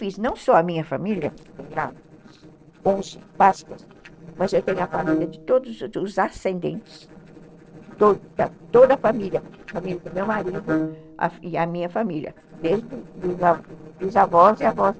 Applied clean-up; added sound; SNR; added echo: neural separator model SepFormer DNS4.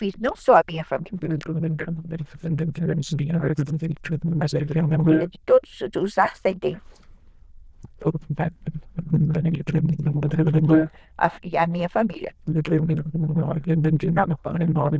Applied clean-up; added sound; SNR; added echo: neural diffusion model UNIVERSE++.